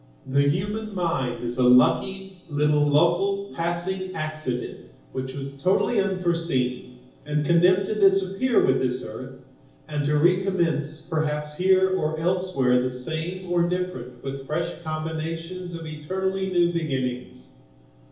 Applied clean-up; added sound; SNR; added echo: none; none; none; reverberation time 0.7 s.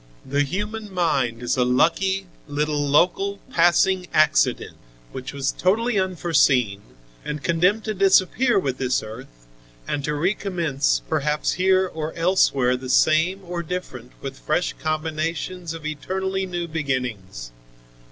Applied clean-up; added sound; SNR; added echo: none; none; none; none.